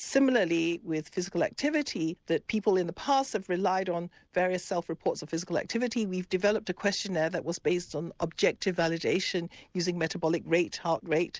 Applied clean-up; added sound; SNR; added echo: none; none; none; none.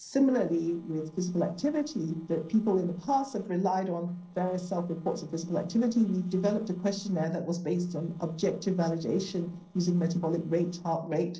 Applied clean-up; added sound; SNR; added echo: neural separator model SepFormer DNS4.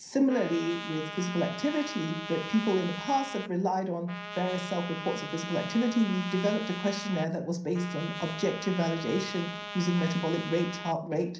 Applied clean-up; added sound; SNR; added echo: none; Trumpet; 10 dB; reverberation time 0.6 s.